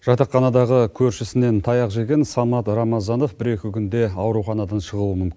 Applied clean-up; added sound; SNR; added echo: none; none; none; none.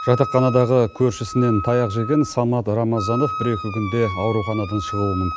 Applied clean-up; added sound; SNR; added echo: none; Wind instrument, woodwind instrument; 10 dB; none.